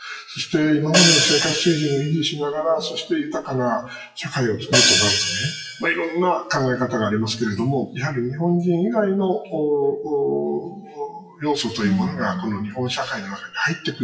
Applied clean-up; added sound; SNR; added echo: classical method WPE with log-MMSE.